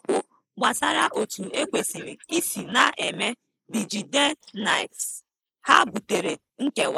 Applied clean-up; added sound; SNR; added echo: neural mask model Resemble Enhance denoiser.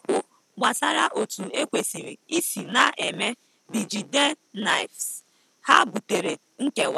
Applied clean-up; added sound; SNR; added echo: none; none; none; none.